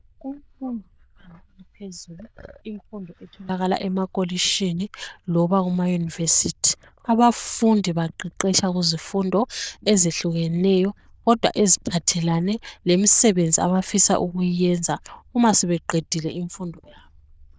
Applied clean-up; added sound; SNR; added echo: neural diffusion model UNIVERSE++.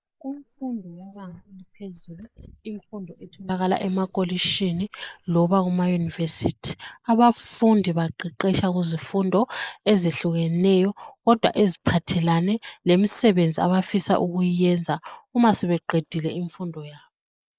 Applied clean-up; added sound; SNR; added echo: neural mask model Resemble Enhance denoiser.